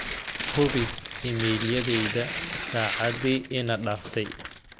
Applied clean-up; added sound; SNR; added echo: none; Tearing; 4 dB; none.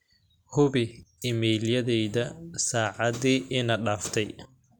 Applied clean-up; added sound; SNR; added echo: none; none; none; none.